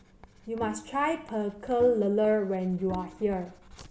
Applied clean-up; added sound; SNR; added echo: none; Bowed string instrument + Writing; 18 dB; none.